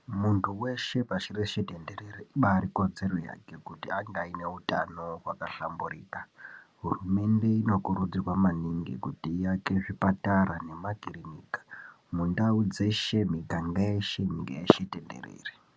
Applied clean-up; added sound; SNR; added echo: none; none; none; none.